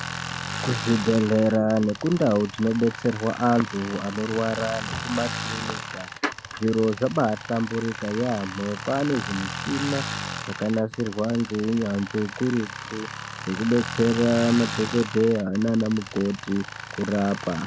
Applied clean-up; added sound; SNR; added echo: none; Tools; 9 dB; none.